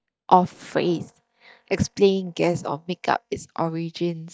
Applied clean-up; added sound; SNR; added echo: neural mask model DeepFilterNet 3.